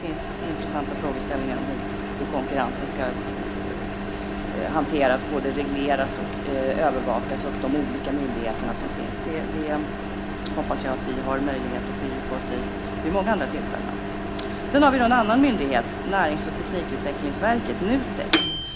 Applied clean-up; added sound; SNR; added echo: none; Microwave oven; 0 dB; none.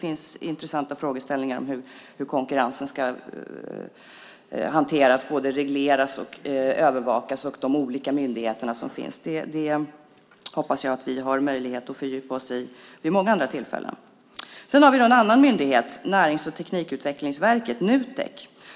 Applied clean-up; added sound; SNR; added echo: none; none; none; none.